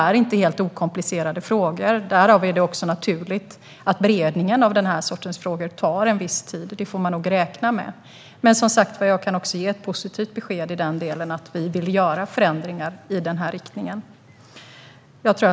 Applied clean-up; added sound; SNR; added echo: none; none; none; none.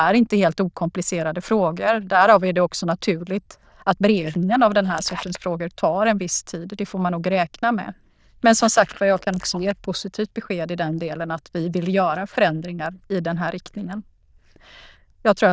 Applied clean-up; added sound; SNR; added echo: neural diffusion model UNIVERSE++.